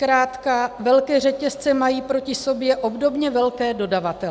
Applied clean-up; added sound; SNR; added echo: none; none; none; none.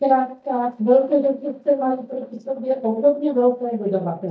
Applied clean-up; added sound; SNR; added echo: neural mask model DeepFilterNet 3.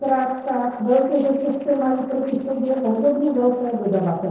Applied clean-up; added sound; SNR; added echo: neural separator model SepFormer DNS4.